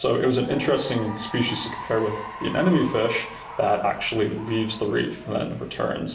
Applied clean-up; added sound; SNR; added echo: none; Applause / Cheering; 14 dB; reverberation time 0.8 s.